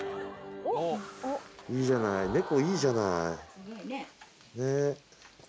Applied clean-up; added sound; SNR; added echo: none; none; none; none.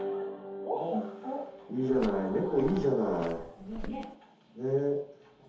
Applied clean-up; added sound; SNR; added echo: none; Walk, footsteps; 12 dB; reverberation time 0.6 s.